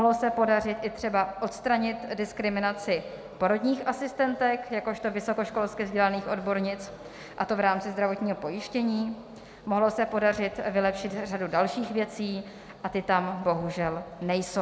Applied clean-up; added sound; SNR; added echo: none; none; none; none.